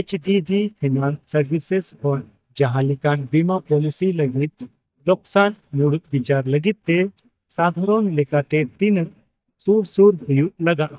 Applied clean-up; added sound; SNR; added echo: neural mask model DeepFilterNet 3.